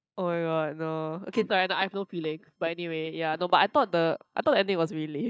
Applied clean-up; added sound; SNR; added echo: neural mask model DeepFilterNet 3.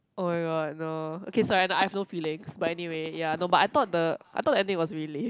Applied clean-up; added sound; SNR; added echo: none; none; none; none.